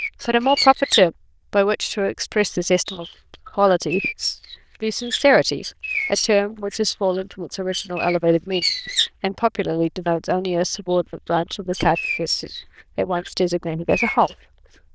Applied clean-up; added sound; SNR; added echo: neural diffusion model UNIVERSE++.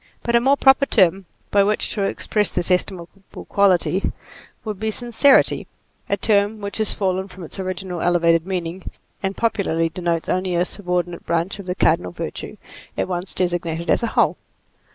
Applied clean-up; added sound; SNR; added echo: none; none; none; none.